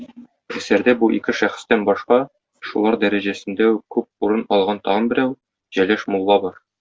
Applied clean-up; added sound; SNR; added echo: none; none; none; none.